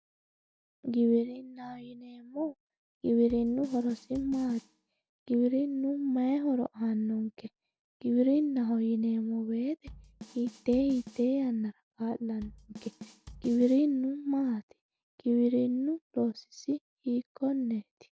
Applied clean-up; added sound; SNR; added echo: none; Drum kit; 19 dB; none.